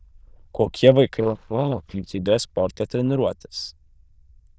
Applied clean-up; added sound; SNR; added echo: neural diffusion model UNIVERSE++.